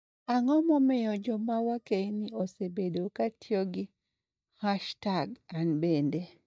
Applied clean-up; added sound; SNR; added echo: neural mask model DeepFilterNet 3.